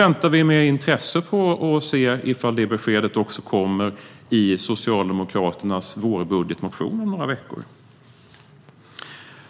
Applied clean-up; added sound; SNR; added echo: none; none; none; none.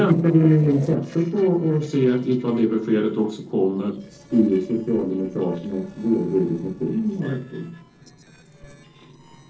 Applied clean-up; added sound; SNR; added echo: neural separator model SepFormer DNS4.